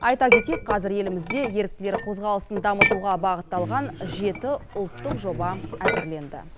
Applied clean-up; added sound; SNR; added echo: none; Chink, clink; 2 dB; none.